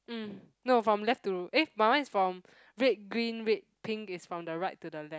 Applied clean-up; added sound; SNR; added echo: none; none; none; none.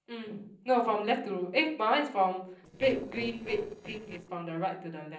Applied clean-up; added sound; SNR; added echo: neural separator model SepFormer DNS4.